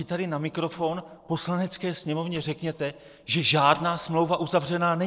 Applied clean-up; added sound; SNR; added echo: neural separator model SepFormer DNS4.